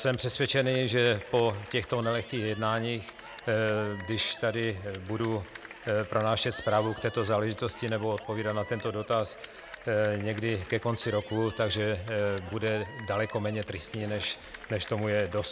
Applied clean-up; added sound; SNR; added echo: none; Cheering / Clapping; 17 dB; none.